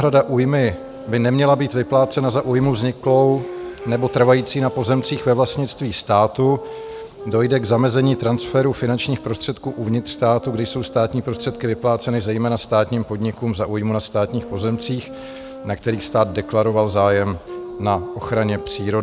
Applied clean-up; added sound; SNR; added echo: none; Wind instrument, woodwind instrument; 15 dB; none.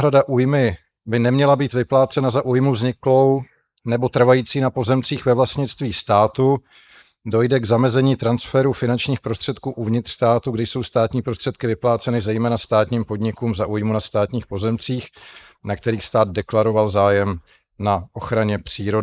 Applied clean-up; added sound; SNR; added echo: neural mask model Resemble Enhance denoiser.